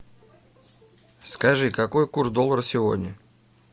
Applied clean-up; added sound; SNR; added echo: none; none; none; none.